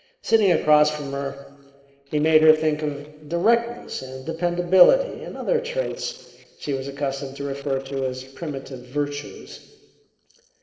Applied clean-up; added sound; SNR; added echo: neural separator model SepFormer DNS4.